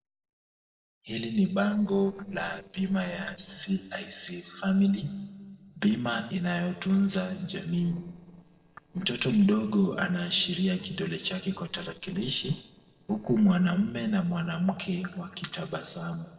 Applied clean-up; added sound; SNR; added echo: neural separator model SepFormer DNS4.